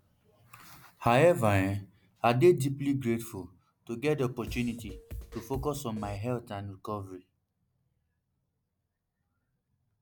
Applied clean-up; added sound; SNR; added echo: none; Drum kit; 12 dB; none.